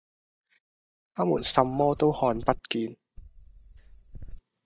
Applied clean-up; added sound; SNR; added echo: neural mask model DeepFilterNet 3.